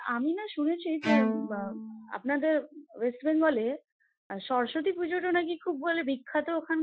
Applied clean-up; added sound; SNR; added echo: classical method Wiener filter.